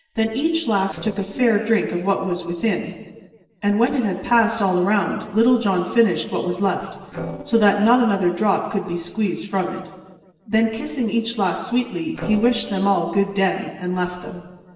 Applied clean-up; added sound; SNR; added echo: neural separator model SepFormer DNS4.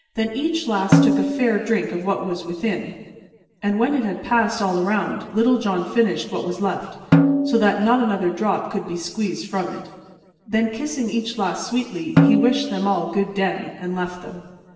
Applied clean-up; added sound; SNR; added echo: none; Snare drum; 0 dB; reverberation time 1.3 s.